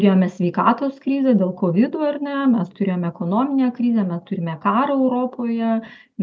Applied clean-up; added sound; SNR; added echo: none; none; none; none.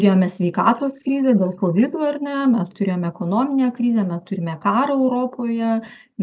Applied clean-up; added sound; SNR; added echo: neural mask model Resemble Enhance denoiser.